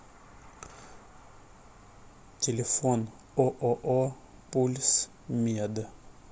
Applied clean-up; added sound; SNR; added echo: none; none; none; none.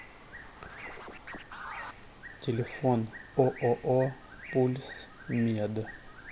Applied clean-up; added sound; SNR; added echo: none; Bird + Scratching (performance technique); 16 dB; none.